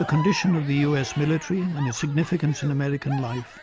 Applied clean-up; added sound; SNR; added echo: none; Crowd / Cheering; 14 dB; none.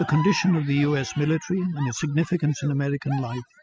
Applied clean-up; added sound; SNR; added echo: classical method spectral subtraction.